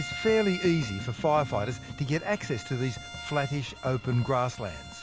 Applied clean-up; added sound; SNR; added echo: none; Bowed string instrument; 13 dB; none.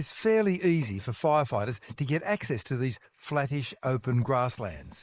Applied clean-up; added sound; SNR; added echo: neural mask model Resemble Enhance denoiser.